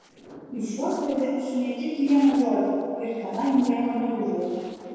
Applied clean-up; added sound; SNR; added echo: neural separator model SepFormer DNS4.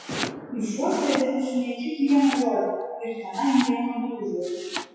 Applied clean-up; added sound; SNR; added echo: classical method WPE with log-MMSE.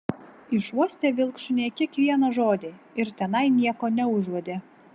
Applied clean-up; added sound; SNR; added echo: none; none; none; none.